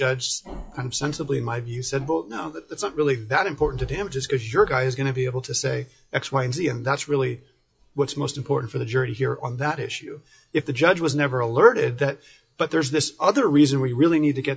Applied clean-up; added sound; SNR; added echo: classical method WPE with log-MMSE.